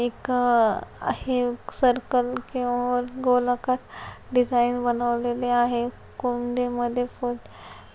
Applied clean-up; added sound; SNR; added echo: none; none; none; none.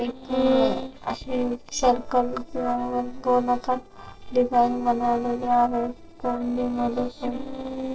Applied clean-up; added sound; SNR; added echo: neural separator model SepFormer DNS4.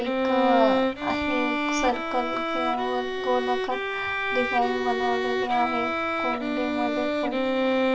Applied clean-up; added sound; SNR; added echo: none; Bowed string instrument; -3 dB; reverberation time 0.2 s.